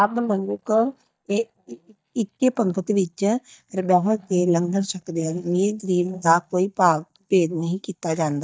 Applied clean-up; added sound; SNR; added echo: neural mask model DeepFilterNet 3.